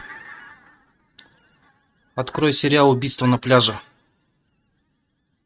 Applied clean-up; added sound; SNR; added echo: neural mask model RNNoise.